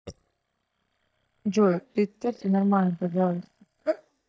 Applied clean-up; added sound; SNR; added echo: neural mask model DeepFilterNet 3.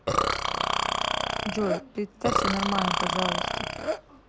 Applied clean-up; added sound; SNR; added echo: none; Burping, eructation; -5 dB; none.